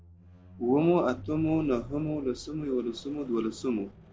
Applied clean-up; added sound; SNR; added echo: none; Squeak; 18 dB; none.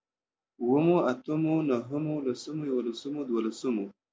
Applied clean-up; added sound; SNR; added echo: none; none; none; none.